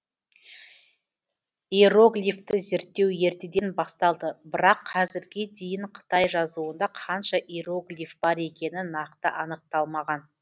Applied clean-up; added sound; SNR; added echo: none; none; none; none.